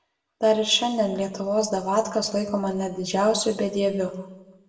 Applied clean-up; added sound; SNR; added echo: none; none; none; reverberation time 0.8 s.